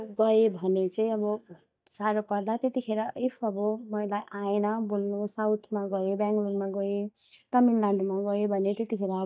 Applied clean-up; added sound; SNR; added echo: neural mask model DeepFilterNet 3.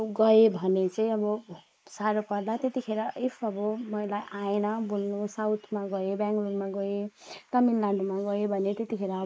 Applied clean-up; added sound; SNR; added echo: neural mask model Resemble Enhance denoiser.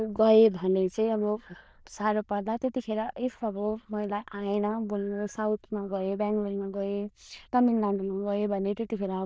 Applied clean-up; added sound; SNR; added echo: neural diffusion model UNIVERSE++.